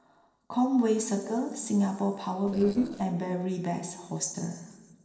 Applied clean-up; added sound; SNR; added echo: neural separator model SepFormer DNS4.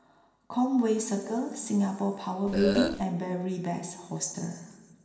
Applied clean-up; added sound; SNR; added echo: none; Burping, eructation; 0 dB; reverberation time 1.4 s.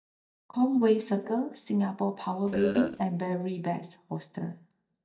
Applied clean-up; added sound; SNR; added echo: neural mask model DeepFilterNet 3.